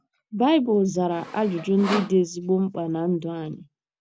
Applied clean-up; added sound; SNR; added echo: none; Sawing; 11 dB; none.